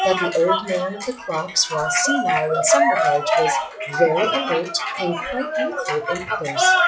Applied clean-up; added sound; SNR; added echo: classical method WPE with log-MMSE.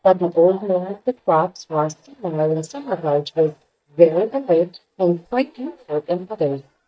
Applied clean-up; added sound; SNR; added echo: neural mask model DeepFilterNet 3.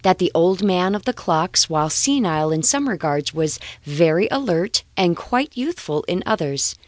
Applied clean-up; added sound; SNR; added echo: none; none; none; none.